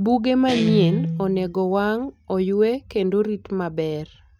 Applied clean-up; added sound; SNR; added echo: none; Guitar; 8 dB; none.